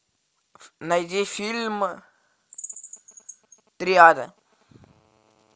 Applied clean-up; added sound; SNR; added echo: none; Bird vocalization, bird call, bird song; 19 dB; none.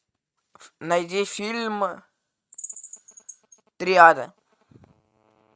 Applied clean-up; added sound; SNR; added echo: neural mask model RNNoise.